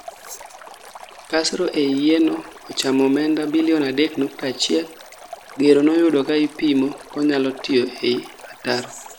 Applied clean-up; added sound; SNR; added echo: none; Stream; 20 dB; none.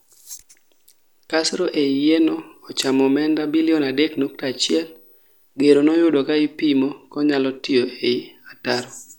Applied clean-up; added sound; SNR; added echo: none; none; none; none.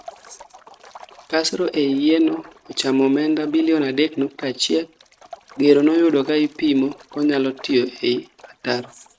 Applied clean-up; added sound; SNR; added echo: neural mask model RNNoise.